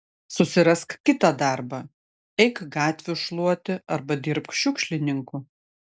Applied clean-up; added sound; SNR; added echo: none; none; none; none.